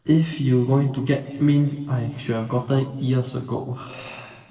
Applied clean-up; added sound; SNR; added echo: neural separator model SepFormer DNS4.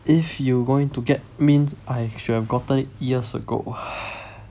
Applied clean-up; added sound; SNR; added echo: none; none; none; none.